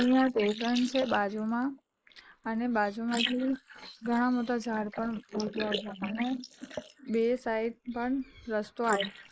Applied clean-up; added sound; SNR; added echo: neural mask model Resemble Enhance denoiser.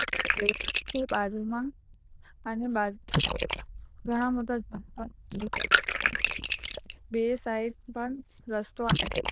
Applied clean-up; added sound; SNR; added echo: neural diffusion model UNIVERSE++.